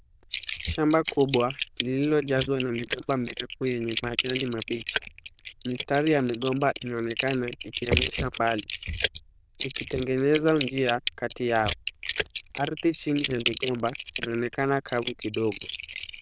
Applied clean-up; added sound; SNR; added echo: neural diffusion model UNIVERSE++.